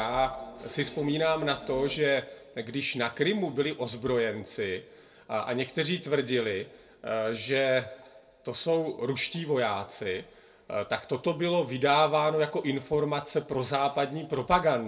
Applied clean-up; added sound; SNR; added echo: none; none; none; reverberation time 0.2 s.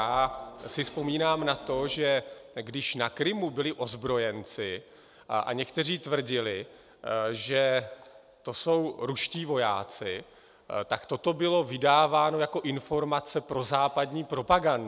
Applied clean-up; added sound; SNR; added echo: none; none; none; none.